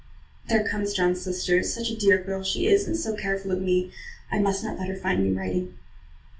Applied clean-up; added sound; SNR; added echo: none; none; none; reverberation time 0.2 s.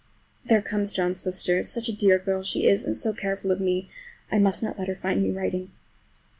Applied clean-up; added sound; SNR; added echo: none; none; none; none.